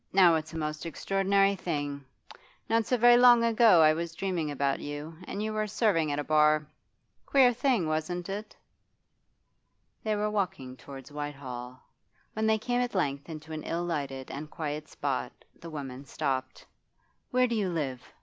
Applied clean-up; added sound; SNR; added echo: none; none; none; none.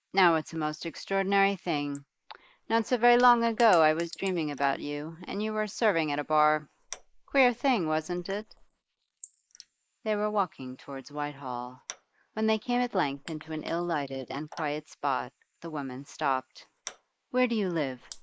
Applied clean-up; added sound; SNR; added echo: neural mask model Resemble Enhance denoiser.